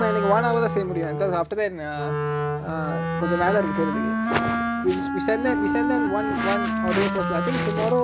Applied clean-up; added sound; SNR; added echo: none; Wind instrument, woodwind instrument; 1 dB; none.